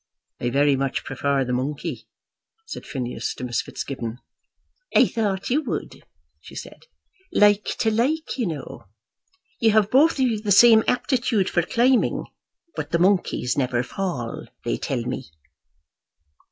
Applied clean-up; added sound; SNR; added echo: none; none; none; none.